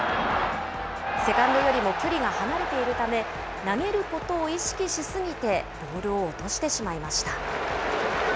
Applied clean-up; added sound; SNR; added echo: none; none; none; none.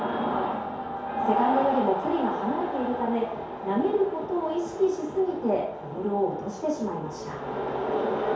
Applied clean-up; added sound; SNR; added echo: none; none; none; reverberation time 2.4 s.